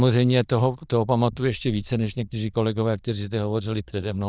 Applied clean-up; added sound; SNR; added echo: neural diffusion model UNIVERSE++.